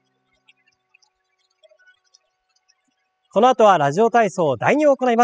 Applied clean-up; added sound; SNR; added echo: classical method spectral subtraction.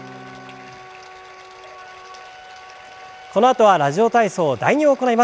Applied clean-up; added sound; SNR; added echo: none; Bathtub (filling or washing) + Wind instrument, woodwind instrument; 20 dB; none.